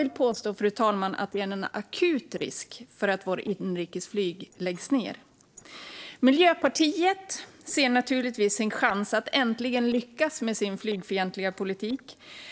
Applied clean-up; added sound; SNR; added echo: neural separator model SepFormer DNS4.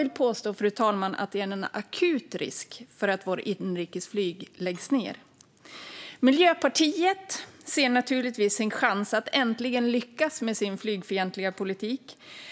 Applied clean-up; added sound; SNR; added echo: none; none; none; none.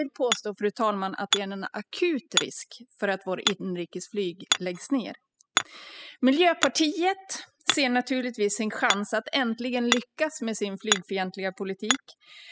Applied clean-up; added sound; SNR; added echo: classical method spectral subtraction.